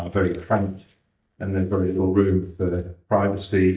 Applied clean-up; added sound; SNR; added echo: neural mask model DeepFilterNet 3.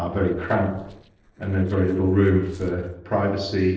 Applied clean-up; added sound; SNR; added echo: neural separator model SepFormer DNS4.